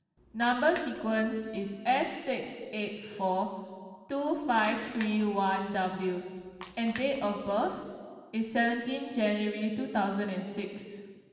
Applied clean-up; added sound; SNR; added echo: none; Splash, splatter; 16 dB; reverberation time 1.7 s.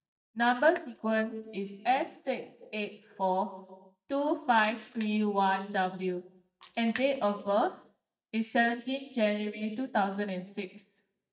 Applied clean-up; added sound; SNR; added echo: neural mask model DeepFilterNet 3.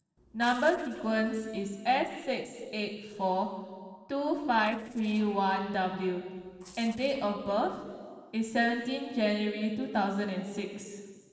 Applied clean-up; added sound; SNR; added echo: neural separator model SepFormer DNS4.